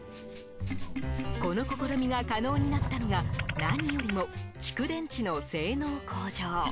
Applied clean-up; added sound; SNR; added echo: none; Sink (filling or washing) + Rattle (instrument); 4 dB; none.